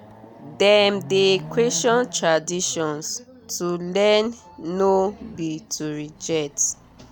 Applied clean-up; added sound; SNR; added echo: none; Chatter / Car passing by / Motorcycle / Traffic noise, roadway noise / Accelerating, revving, vroom; 19 dB; none.